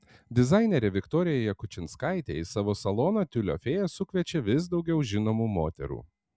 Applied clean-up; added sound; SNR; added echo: none; none; none; none.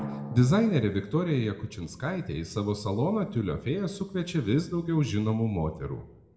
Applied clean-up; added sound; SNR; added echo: none; Drum; 18 dB; reverberation time 0.8 s.